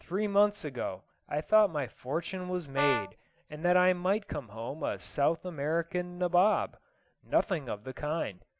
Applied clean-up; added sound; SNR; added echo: none; Brass instrument; 5 dB; none.